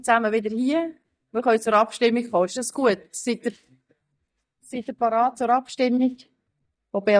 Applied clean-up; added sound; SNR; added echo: neural mask model DeepFilterNet 3.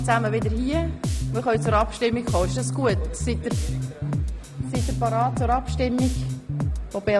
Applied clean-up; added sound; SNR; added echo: none; Bass guitar; 1 dB; none.